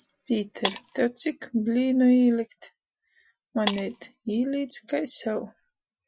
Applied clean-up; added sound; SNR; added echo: classical method Wiener filter.